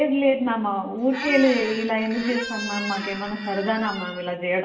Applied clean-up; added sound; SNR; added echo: none; Squeak; 10 dB; reverberation time 0.7 s.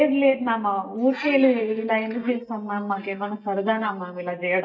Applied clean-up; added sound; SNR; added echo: neural mask model DeepFilterNet 3.